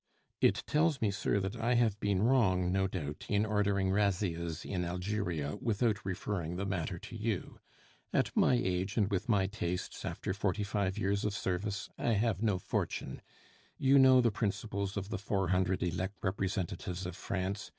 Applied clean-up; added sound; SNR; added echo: none; none; none; none.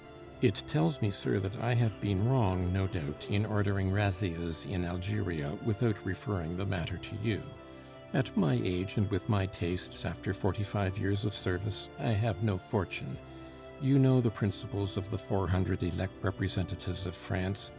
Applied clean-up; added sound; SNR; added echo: none; Musical instrument + Subway, metro, underground; 16 dB; none.